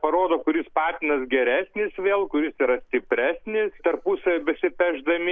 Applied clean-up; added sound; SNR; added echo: none; none; none; none.